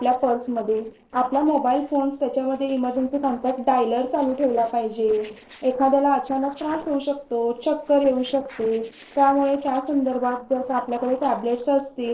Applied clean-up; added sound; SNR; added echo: neural separator model SepFormer DNS4.